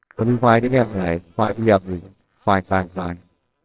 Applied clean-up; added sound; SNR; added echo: neural separator model SepFormer WHAMR!.